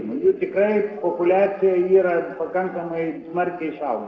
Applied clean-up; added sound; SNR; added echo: neural separator model SepFormer DNS4.